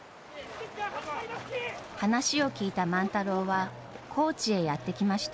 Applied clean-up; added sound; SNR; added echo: none; none; none; none.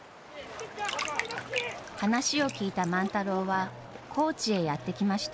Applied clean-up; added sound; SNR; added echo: none; Bathtub (filling or washing); 12 dB; none.